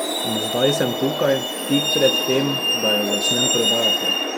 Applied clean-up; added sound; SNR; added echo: none; Truck; -1 dB; none.